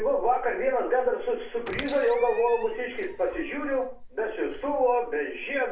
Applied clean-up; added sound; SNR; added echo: none; Squeak; 18 dB; reverberation time 0.4 s.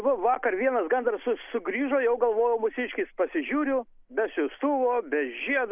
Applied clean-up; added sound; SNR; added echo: none; none; none; none.